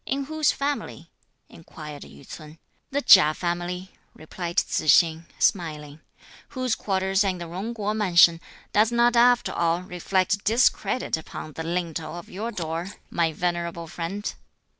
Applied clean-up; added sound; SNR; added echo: none; Scissors; 17 dB; none.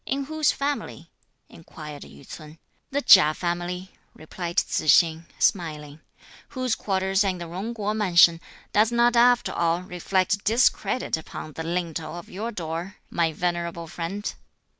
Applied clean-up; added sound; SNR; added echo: none; none; none; none.